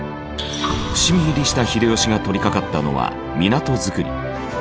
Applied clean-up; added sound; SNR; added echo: none; none; none; none.